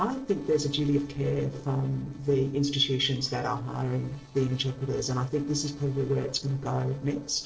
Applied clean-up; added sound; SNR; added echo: neural separator model SepFormer DNS4.